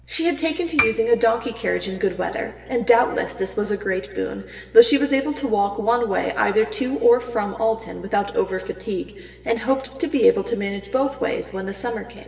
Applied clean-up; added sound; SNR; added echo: none; Piano; 8 dB; reverberation time 2.5 s.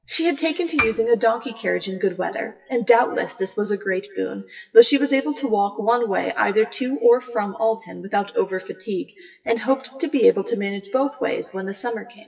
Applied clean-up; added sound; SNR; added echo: classical method WPE with log-MMSE.